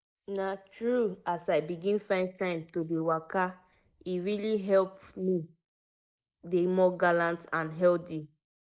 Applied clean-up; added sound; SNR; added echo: neural mask model Resemble Enhance denoiser.